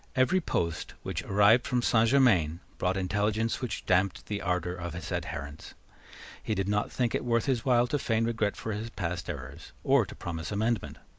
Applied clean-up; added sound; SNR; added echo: none; none; none; none.